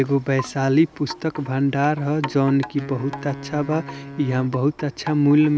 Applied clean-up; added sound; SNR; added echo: none; Wind instrument, woodwind instrument + Wind chime; 15 dB; none.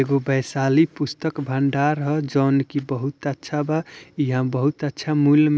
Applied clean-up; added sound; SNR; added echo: none; none; none; none.